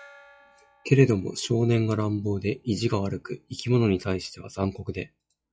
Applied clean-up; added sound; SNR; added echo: classical method log-MMSE.